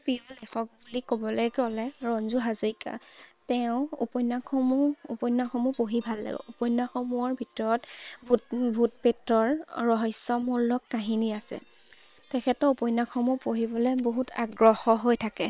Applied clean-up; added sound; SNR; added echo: neural separator model SepFormer WHAM!.